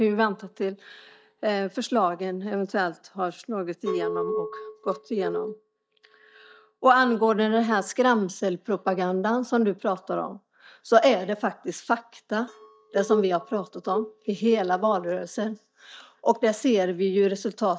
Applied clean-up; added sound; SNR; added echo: neural mask model DeepFilterNet 3.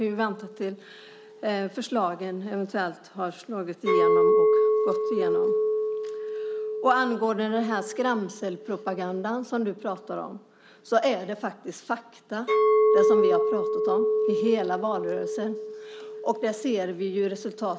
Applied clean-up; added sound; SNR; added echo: none; Chink, clink; -2 dB; none.